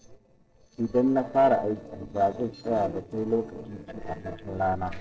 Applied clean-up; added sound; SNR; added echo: neural separator model SepFormer DNS4.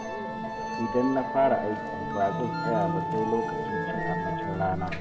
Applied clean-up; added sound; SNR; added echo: none; Musical instrument; 1 dB; reverberation time 0.4 s.